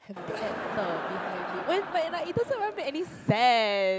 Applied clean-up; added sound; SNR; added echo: none; Crowd; 8 dB; none.